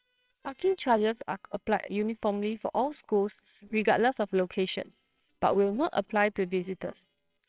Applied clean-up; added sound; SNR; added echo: neural separator model SepFormer WHAMR!.